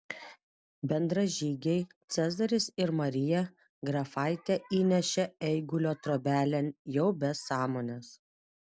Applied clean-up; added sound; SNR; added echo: none; none; none; none.